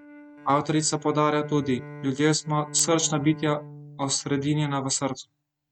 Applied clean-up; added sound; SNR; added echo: neural mask model RNNoise.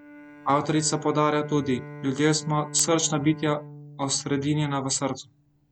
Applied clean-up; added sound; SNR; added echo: none; Bowed string instrument; 16 dB; none.